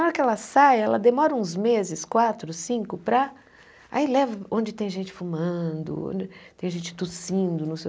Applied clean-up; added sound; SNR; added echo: none; none; none; none.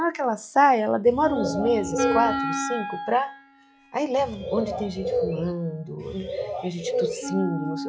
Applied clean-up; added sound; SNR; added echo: classical method log-MMSE.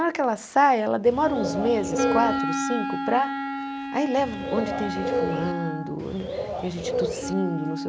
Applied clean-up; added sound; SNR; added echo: none; Bird + Wind instrument, woodwind instrument; 3 dB; none.